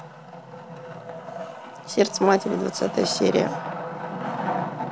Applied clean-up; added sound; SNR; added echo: none; Wood; 6 dB; none.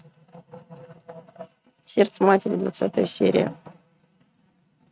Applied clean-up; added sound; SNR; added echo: neural mask model RNNoise.